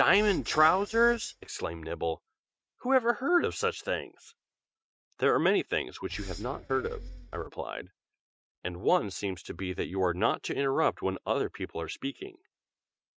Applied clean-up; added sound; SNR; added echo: neural mask model RNNoise.